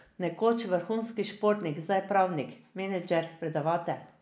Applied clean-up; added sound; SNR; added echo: none; none; none; none.